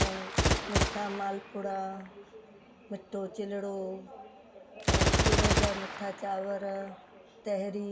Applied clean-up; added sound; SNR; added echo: none; Gunshot, gunfire; -4 dB; reverberation time 0.3 s.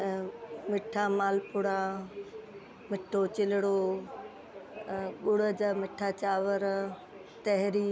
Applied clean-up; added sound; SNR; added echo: none; none; none; none.